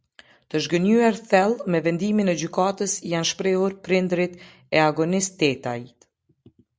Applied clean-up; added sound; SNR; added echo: none; none; none; none.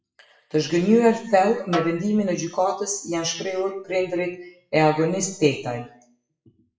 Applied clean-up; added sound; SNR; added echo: classical method WPE with log-MMSE.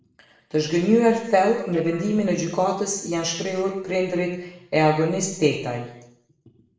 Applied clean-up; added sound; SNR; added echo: neural separator model SepFormer DNS4.